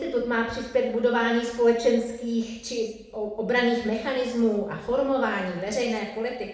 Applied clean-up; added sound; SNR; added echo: none; none; none; reverberation time 0.8 s.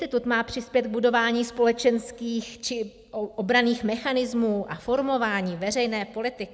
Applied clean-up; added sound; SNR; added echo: none; none; none; none.